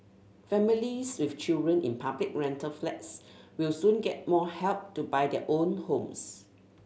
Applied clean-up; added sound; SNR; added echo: none; none; none; none.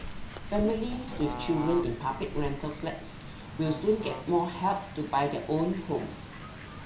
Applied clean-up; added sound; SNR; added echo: none; Bird / Fowl; 8 dB; reverberation time 0.4 s.